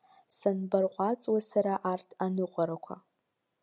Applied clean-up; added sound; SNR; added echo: none; none; none; none.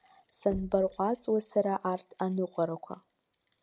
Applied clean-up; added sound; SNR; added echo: none; Keys jangling + Knock; 18 dB; none.